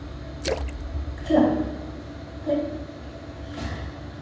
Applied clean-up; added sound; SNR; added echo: none; Splash, splatter; 9 dB; reverberation time 1.2 s.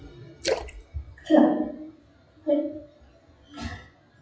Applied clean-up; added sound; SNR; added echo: classical method WPE with log-MMSE.